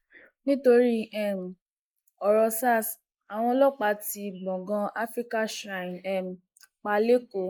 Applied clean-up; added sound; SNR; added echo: neural mask model Resemble Enhance denoiser.